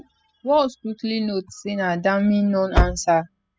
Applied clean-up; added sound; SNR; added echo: classical method spectral subtraction.